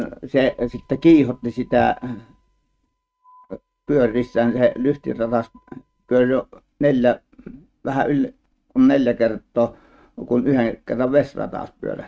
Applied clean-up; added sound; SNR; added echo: neural mask model RNNoise.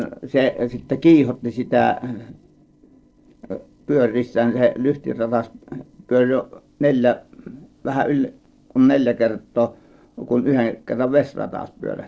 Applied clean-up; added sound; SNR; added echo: neural separator model SepFormer DNS4.